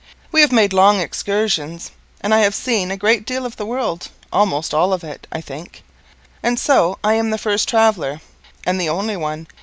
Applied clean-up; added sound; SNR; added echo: none; none; none; none.